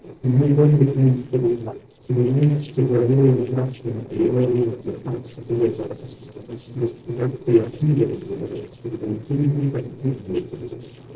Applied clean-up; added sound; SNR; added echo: neural separator model SepFormer DNS4.